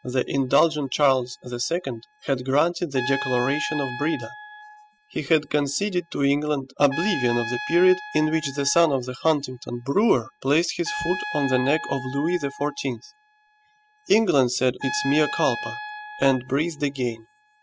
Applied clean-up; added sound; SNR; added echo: classical method spectral subtraction.